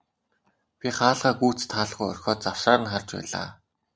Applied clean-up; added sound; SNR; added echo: none; none; none; none.